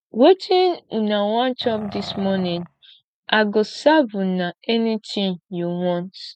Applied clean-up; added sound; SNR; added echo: neural mask model RNNoise.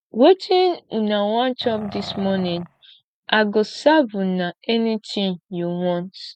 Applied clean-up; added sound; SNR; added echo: none; Growling; 15 dB; none.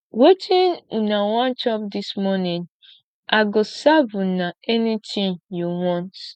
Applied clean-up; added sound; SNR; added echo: none; none; none; none.